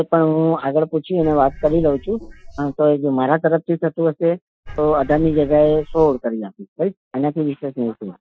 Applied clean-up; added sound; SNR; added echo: classical method Wiener filter.